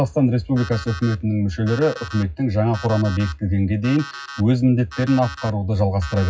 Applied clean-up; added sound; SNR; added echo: classical method WPE with log-MMSE.